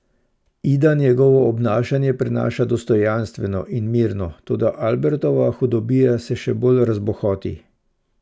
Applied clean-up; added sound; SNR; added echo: none; none; none; none.